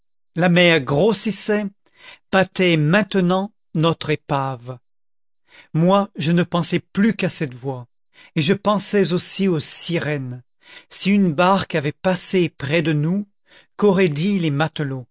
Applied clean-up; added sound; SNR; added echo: none; none; none; none.